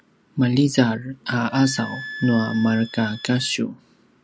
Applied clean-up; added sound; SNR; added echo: none; Wind instrument, woodwind instrument; 16 dB; none.